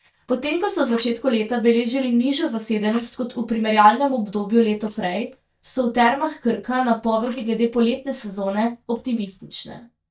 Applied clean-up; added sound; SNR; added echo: neural mask model DeepFilterNet 3.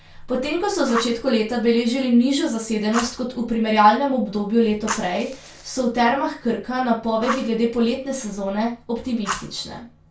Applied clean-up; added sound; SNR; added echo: none; Fire; 15 dB; reverberation time 0.2 s.